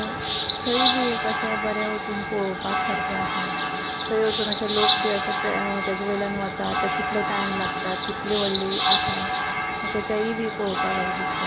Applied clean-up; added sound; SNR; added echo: none; Bird; -3 dB; none.